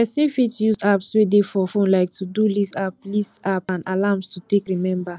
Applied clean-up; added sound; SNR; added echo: none; none; none; none.